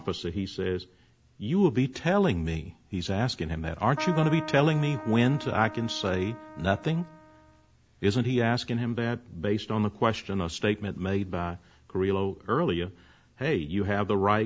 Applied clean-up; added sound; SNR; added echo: none; Keyboard (musical); 12 dB; none.